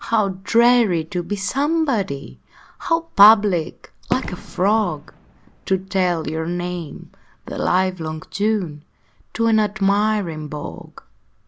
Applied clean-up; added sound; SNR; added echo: none; Fireworks; 12 dB; none.